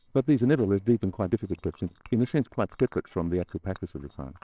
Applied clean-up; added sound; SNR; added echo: neural separator model SepFormer WHAMR!.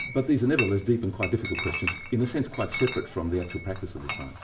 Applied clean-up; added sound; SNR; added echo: none; Chatter / Chink, clink; 8 dB; reverberation time 1.3 s.